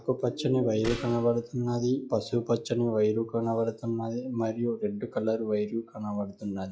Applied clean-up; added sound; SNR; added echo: classical method log-MMSE.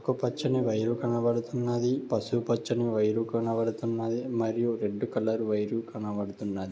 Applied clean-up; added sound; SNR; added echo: none; none; none; none.